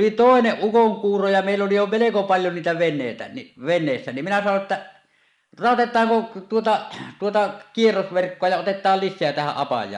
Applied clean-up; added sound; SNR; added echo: neural mask model Resemble Enhance denoiser.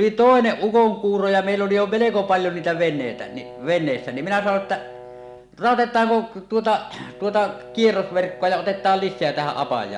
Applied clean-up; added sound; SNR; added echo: none; Brass instrument; 19 dB; none.